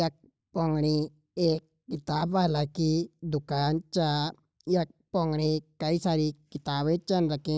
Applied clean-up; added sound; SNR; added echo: none; none; none; none.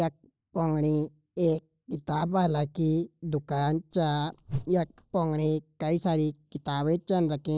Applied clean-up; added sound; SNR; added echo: neural separator model SepFormer DNS4.